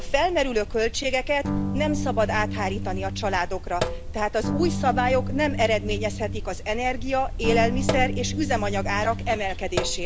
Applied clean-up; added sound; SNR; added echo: none; Sink (filling or washing) + Electric guitar / Strum; 2 dB; none.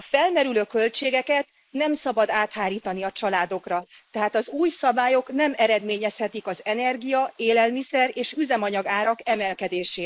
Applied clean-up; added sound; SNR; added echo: neural mask model Resemble Enhance denoiser.